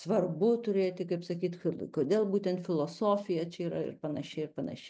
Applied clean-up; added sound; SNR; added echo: none; none; none; none.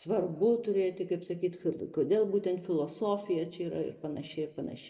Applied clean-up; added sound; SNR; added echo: none; none; none; reverberation time 1.2 s.